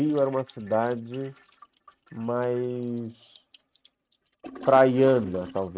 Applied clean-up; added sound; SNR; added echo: neural mask model RNNoise.